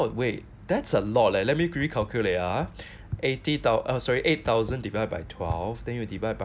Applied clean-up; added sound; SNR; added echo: none; none; none; none.